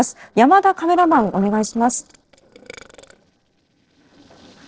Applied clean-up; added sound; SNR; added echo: neural separator model SepFormer DNS4.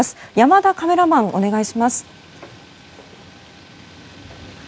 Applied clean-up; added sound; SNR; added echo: none; none; none; none.